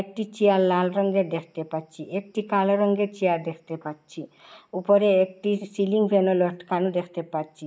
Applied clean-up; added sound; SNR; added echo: none; none; none; none.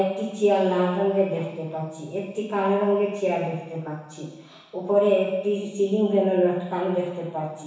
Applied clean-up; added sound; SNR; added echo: none; none; none; reverberation time 1.1 s.